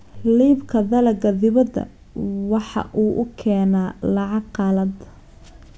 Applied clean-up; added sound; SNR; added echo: none; none; none; none.